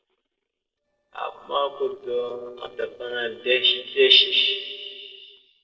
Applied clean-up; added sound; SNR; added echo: neural separator model SepFormer DNS4.